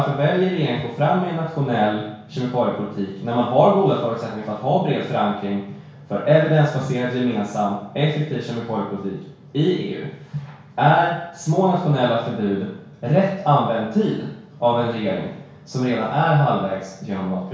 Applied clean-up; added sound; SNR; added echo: none; none; none; reverberation time 0.6 s.